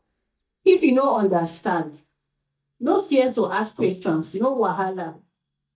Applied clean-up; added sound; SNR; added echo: neural mask model DeepFilterNet 3.